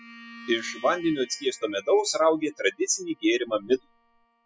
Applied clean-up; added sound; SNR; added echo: classical method spectral subtraction.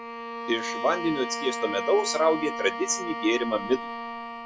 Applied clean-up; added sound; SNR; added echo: none; Bowed string instrument; 6 dB; none.